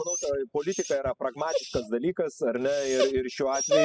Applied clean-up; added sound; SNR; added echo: classical method spectral subtraction.